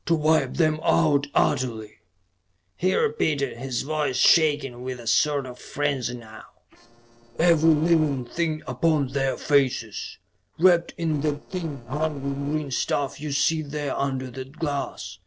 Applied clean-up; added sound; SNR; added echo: neural separator model SepFormer DNS4.